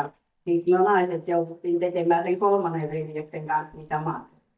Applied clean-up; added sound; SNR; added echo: neural mask model DeepFilterNet 3.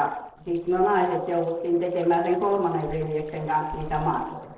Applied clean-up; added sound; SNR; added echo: neural separator model SepFormer DNS4.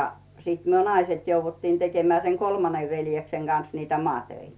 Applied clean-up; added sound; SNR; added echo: none; none; none; none.